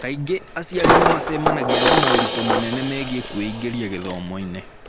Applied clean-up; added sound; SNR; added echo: none; Coin (dropping) + Crash cymbal; -4 dB; none.